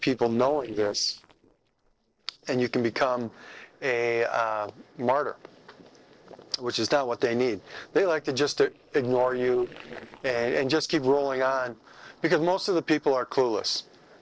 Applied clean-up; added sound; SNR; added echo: neural separator model SepFormer DNS4.